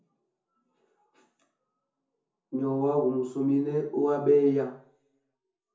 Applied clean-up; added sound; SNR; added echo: none; none; none; reverberation time 0.6 s.